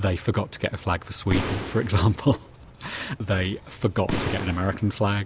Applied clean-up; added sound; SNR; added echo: none; Boom; 6 dB; none.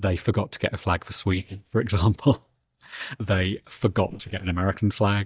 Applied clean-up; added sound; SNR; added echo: neural mask model DeepFilterNet 3.